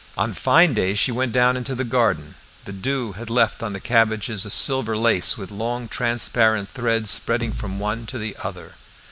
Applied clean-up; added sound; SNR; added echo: none; Bass drum; 9 dB; none.